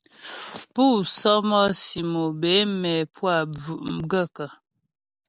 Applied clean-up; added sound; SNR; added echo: none; none; none; none.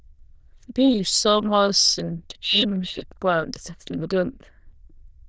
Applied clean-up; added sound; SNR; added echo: neural diffusion model UNIVERSE++.